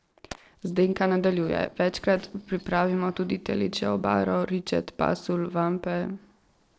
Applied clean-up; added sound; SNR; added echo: neural separator model SepFormer DNS4.